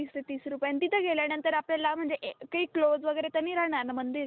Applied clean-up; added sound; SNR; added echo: none; none; none; none.